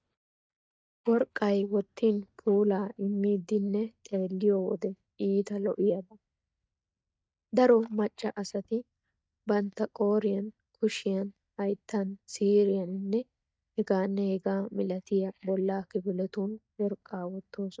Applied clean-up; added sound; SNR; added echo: neural mask model DeepFilterNet 3.